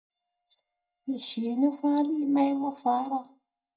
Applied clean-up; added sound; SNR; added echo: neural mask model DeepFilterNet 3.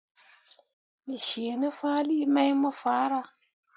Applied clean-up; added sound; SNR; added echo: none; none; none; none.